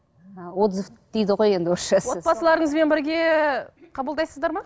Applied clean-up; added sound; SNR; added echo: none; none; none; none.